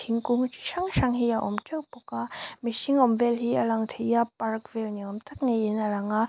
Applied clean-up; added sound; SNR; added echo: none; none; none; none.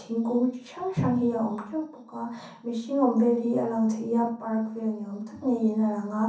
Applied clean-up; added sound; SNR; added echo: none; none; none; reverberation time 0.6 s.